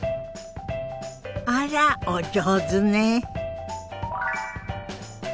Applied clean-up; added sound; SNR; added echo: none; none; none; none.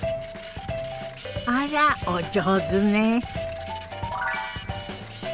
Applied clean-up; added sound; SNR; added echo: none; Printer; 11 dB; none.